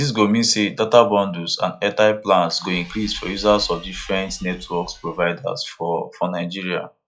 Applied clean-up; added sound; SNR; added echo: classical method log-MMSE.